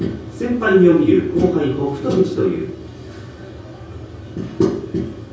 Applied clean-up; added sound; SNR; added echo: none; none; none; reverberation time 0.6 s.